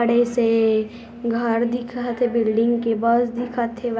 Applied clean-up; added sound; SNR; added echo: none; none; none; none.